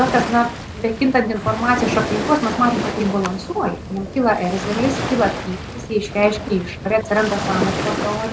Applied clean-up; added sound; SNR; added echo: none; Waves, surf; 6 dB; none.